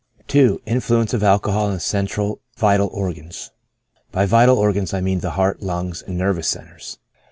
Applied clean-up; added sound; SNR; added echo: none; none; none; none.